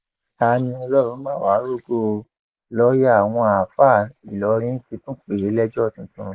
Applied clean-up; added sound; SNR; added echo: neural mask model Resemble Enhance denoiser.